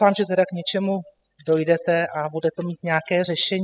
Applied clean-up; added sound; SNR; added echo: classical method spectral subtraction.